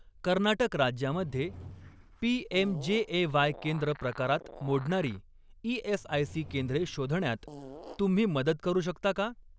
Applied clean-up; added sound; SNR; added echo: none; Fart / Drawer open or close + Animal; 18 dB; none.